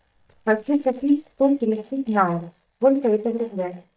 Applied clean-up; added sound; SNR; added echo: neural mask model DeepFilterNet 3.